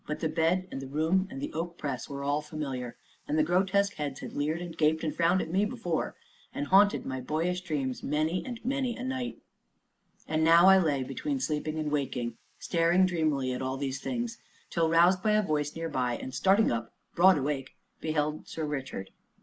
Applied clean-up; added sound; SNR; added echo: neural mask model Resemble Enhance denoiser.